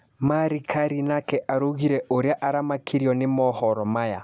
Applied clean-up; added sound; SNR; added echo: none; none; none; none.